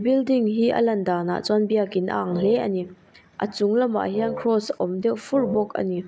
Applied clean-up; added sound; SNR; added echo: none; Wind instrument, woodwind instrument; 12 dB; none.